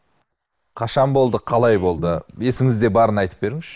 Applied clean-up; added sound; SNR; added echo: neural mask model Resemble Enhance denoiser.